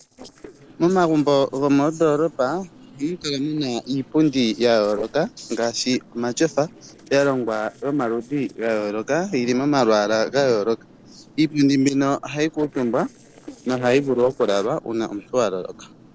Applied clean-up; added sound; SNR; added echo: neural separator model SepFormer DNS4.